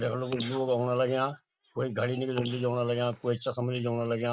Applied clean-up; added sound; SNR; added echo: neural mask model Resemble Enhance denoiser.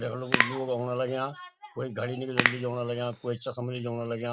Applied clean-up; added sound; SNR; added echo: none; Crack / Crackle; -2 dB; none.